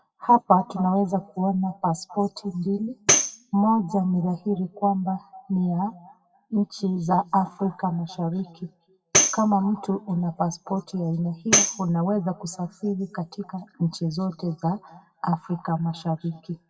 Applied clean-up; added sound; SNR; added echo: classical method WPE with log-MMSE.